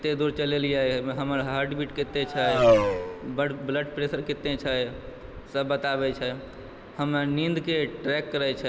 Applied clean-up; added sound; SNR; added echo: none; Race car, auto racing; -3 dB; none.